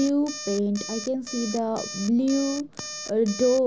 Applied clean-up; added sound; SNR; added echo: none; Alarm; 12 dB; none.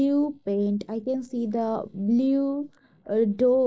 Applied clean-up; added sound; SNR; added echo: neural mask model Resemble Enhance denoiser.